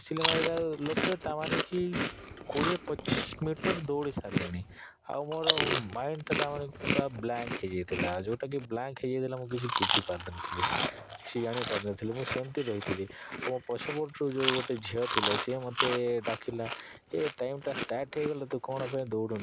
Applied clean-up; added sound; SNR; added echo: none; Chewing, mastication; -1 dB; none.